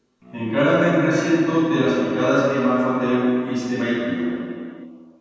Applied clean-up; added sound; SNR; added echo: none; Bowed string instrument; 18 dB; reverberation time 2.1 s.